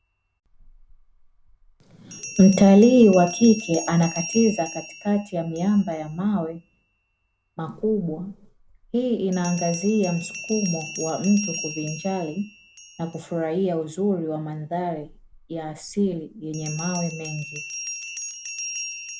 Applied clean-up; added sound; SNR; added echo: none; Bell; 14 dB; none.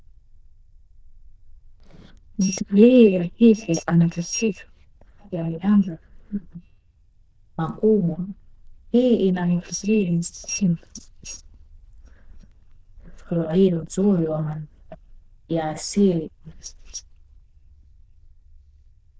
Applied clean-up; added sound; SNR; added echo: neural diffusion model UNIVERSE++.